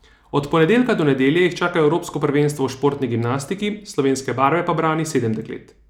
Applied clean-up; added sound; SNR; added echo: none; none; none; none.